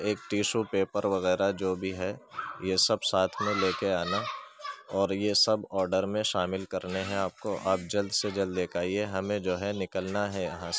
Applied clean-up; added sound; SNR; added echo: none; none; none; none.